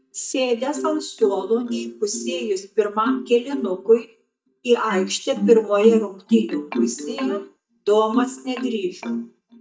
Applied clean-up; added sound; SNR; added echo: neural mask model DeepFilterNet 3.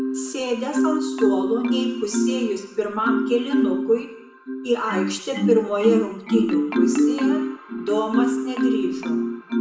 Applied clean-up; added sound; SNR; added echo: none; Marimba, xylophone; -1 dB; reverberation time 0.7 s.